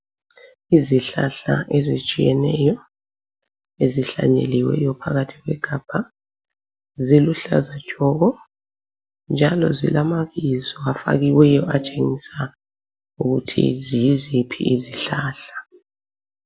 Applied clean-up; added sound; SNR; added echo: none; none; none; none.